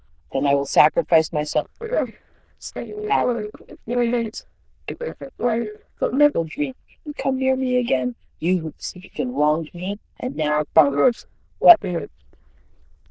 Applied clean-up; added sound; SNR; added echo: neural diffusion model UNIVERSE++.